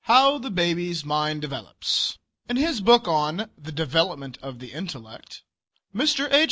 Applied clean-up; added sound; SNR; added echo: none; none; none; none.